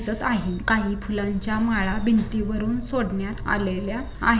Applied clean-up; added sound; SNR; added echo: none; none; none; reverberation time 2.4 s.